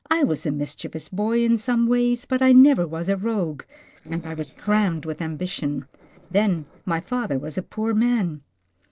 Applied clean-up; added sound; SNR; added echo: neural separator model SepFormer DNS4.